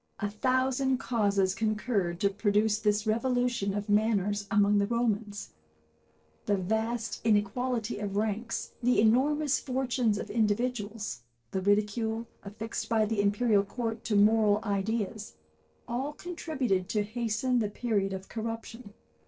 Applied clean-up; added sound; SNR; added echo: neural separator model SepFormer DNS4.